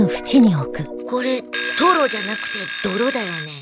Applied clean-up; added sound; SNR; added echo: none; Alarm / Clock; 6 dB; none.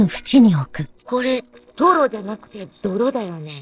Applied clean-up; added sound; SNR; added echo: neural separator model SepFormer DNS4.